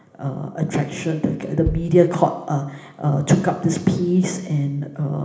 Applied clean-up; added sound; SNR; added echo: none; Bass drum; 12 dB; reverberation time 1.0 s.